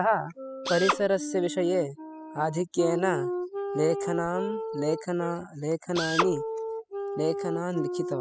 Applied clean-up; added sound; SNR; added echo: classical method spectral subtraction.